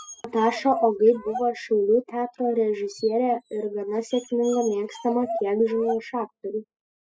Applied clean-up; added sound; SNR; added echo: classical method spectral subtraction.